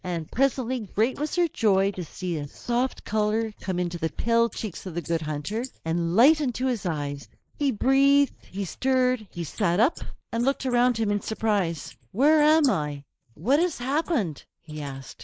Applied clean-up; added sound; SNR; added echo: neural mask model Resemble Enhance denoiser.